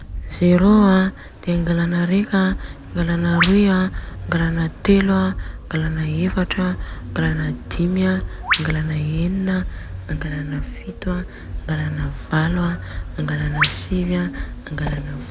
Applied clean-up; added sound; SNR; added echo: none; Bird vocalization, bird call, bird song; 10 dB; none.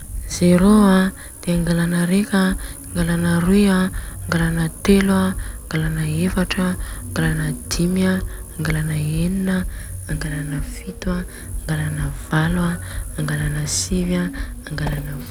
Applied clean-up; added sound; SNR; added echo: none; none; none; none.